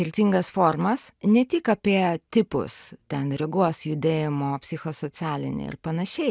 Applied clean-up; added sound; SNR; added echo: none; none; none; none.